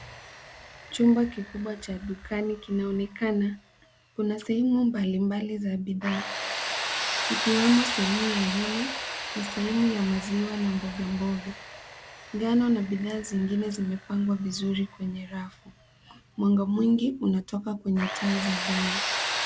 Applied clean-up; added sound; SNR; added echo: none; Tools; 8 dB; none.